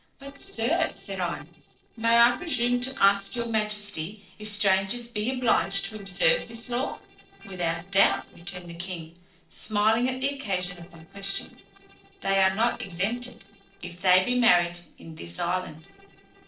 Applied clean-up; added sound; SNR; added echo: neural separator model SepFormer DNS4.